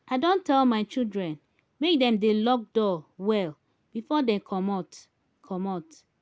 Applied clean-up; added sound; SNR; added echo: none; none; none; none.